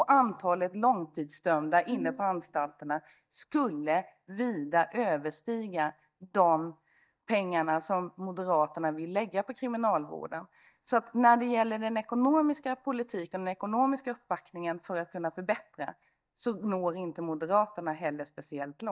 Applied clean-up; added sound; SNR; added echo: neural mask model DeepFilterNet 3.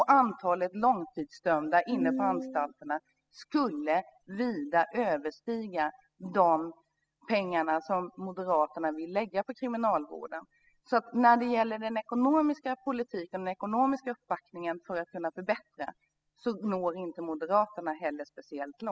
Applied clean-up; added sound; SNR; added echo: classical method spectral subtraction.